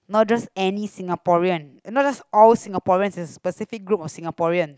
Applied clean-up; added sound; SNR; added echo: none; none; none; none.